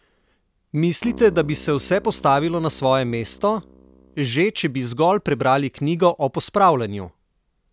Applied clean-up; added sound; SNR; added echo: none; Keyboard (musical); 20 dB; none.